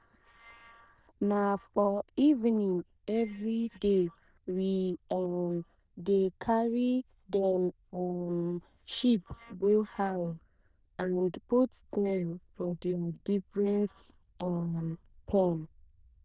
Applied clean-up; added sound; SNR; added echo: neural diffusion model UNIVERSE++.